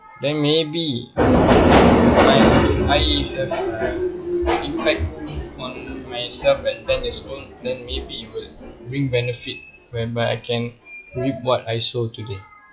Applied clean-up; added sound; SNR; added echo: classical method log-MMSE.